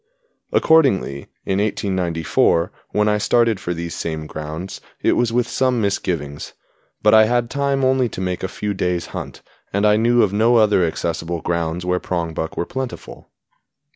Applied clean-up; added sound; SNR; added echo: none; none; none; none.